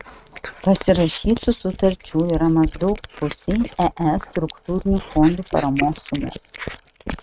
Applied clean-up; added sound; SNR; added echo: neural mask model RNNoise.